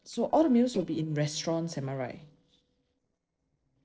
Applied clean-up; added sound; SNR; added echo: neural separator model SepFormer DNS4.